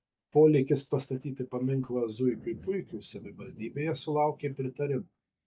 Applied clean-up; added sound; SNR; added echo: neural mask model DeepFilterNet 3.